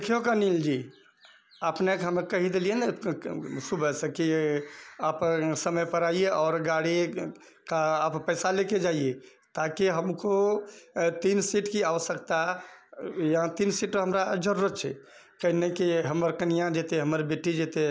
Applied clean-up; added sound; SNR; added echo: none; none; none; none.